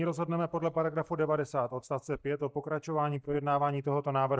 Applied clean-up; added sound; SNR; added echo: neural mask model DeepFilterNet 3.